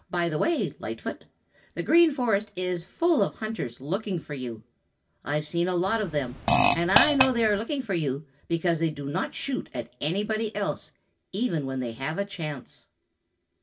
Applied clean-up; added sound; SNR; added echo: none; Fart; -4 dB; reverberation time 0.1 s.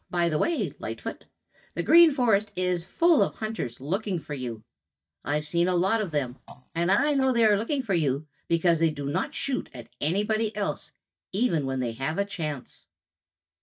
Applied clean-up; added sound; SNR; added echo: neural mask model DeepFilterNet 3.